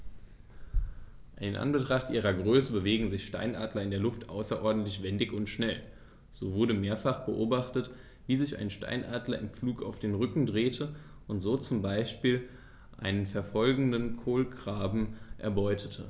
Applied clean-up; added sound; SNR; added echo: none; none; none; none.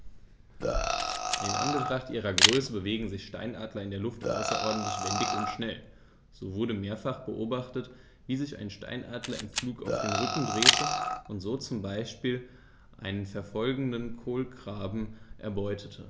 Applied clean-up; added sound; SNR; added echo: none; Camera + Burping, eructation; -4 dB; none.